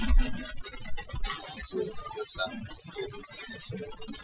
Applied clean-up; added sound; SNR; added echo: classical method Wiener filter.